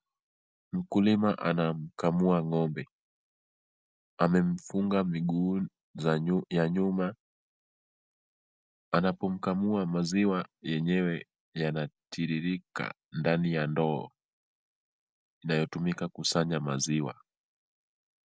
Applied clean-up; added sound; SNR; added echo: none; none; none; none.